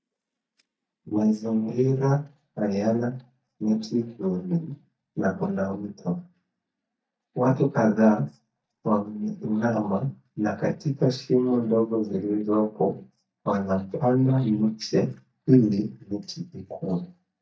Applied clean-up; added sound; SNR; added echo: neural mask model DeepFilterNet 3.